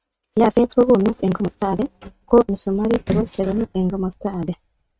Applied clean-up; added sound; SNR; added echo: neural mask model RNNoise.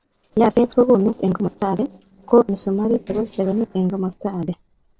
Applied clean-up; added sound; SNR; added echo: neural separator model SepFormer DNS4.